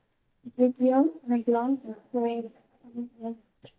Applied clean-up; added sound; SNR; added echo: neural mask model DeepFilterNet 3.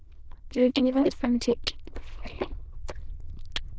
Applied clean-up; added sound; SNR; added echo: neural diffusion model UNIVERSE++.